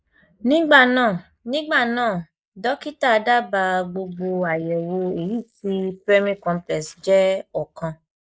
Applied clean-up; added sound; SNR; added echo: neural mask model Resemble Enhance denoiser.